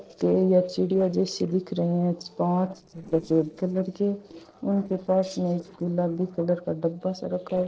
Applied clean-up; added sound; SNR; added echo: neural separator model SepFormer DNS4.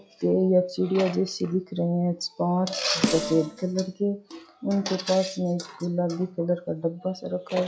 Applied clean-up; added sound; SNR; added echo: classical method log-MMSE.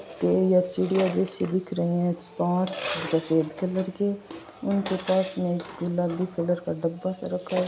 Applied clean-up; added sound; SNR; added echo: none; none; none; none.